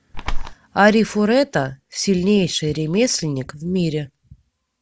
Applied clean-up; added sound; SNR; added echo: none; Bird; -1 dB; none.